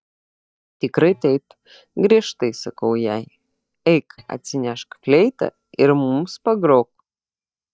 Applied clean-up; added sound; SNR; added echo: neural mask model DeepFilterNet 3.